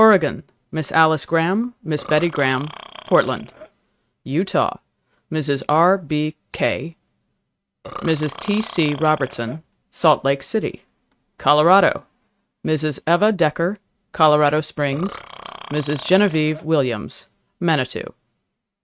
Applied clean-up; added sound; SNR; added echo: neural mask model RNNoise.